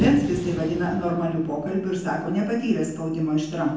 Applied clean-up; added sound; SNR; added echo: none; Fireworks; 8 dB; reverberation time 0.8 s.